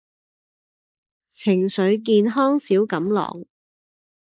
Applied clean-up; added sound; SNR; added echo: neural mask model Resemble Enhance denoiser.